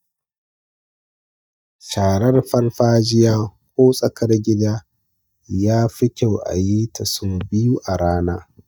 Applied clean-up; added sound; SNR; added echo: neural mask model DeepFilterNet 3.